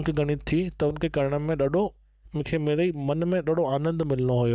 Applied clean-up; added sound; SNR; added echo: neural mask model DeepFilterNet 3.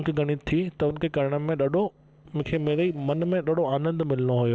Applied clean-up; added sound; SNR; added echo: neural separator model SepFormer DNS4.